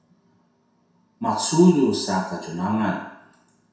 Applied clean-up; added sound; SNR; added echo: none; none; none; reverberation time 0.7 s.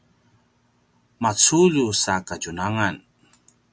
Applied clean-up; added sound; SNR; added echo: none; none; none; none.